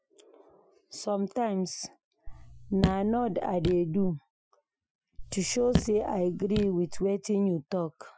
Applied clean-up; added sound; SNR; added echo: classical method Wiener filter.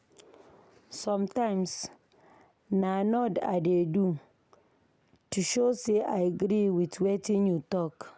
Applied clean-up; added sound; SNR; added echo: none; none; none; none.